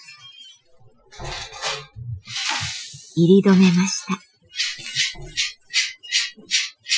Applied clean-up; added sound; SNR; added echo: classical method Wiener filter.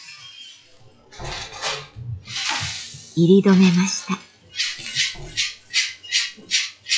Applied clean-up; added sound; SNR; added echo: classical method log-MMSE.